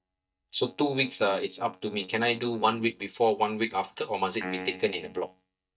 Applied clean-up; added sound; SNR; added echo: neural mask model DeepFilterNet 3.